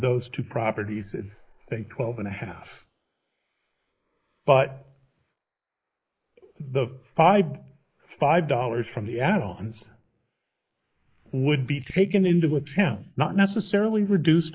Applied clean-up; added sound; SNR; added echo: neural mask model Resemble Enhance denoiser.